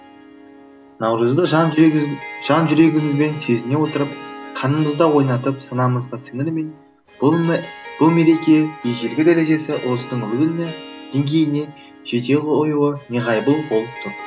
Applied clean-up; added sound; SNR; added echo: none; Harp; 17 dB; none.